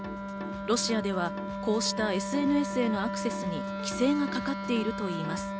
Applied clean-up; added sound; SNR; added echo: none; Wind instrument, woodwind instrument; 4 dB; none.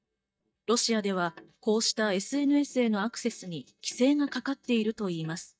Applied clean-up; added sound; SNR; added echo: neural mask model DeepFilterNet 3.